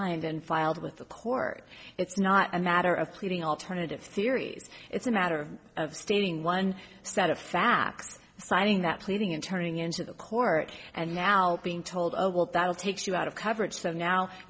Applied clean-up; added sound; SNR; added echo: none; none; none; none.